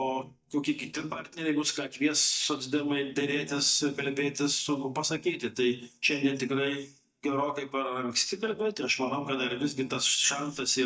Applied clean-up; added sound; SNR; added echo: neural mask model DeepFilterNet 3.